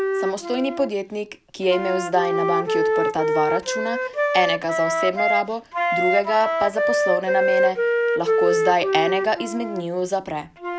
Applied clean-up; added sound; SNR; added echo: none; Wind instrument, woodwind instrument; -2 dB; none.